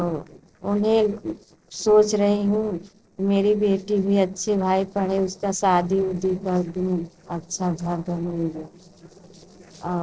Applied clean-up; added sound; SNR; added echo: neural separator model SepFormer DNS4.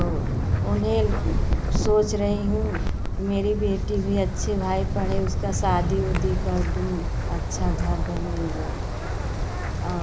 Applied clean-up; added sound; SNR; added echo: none; Wind; -3 dB; none.